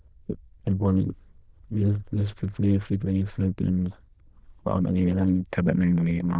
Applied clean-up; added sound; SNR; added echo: neural diffusion model UNIVERSE++.